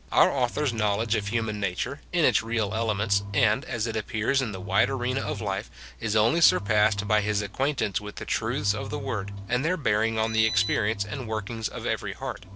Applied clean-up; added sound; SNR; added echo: none; Engine; 10 dB; none.